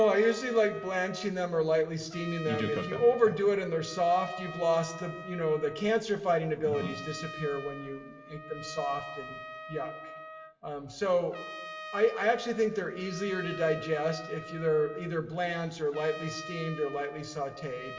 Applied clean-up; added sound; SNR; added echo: none; Trumpet; 14 dB; reverberation time 1.2 s.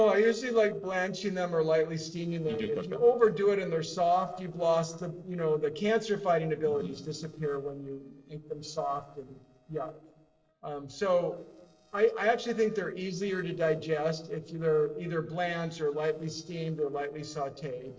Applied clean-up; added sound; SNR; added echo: neural separator model SepFormer DNS4.